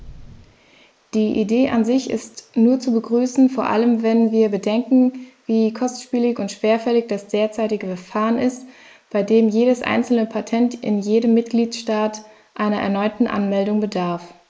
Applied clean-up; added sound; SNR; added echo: neural mask model Resemble Enhance denoiser.